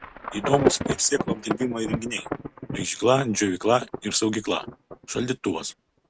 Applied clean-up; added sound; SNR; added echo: neural mask model RNNoise.